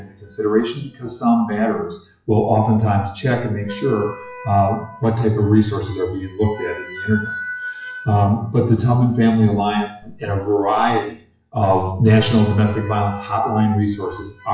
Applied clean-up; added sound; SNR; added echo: classical method WPE with log-MMSE.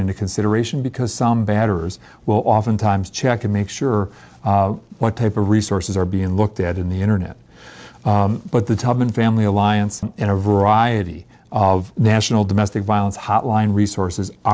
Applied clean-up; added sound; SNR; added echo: none; none; none; none.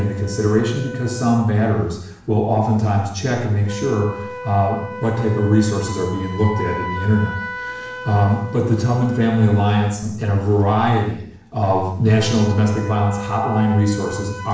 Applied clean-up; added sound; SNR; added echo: none; Wind instrument, woodwind instrument; 14 dB; reverberation time 0.6 s.